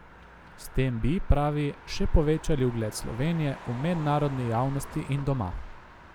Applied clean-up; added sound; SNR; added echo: none; Motor vehicle (road); 18 dB; none.